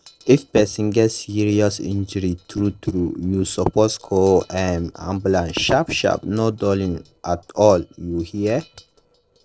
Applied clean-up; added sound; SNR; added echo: neural separator model SepFormer DNS4.